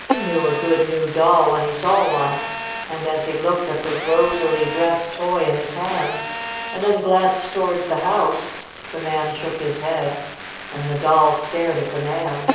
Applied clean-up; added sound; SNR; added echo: none; Telephone; 9 dB; reverberation time 0.9 s.